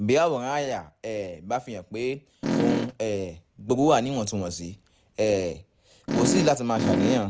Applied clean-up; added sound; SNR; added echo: none; Fart; -2 dB; none.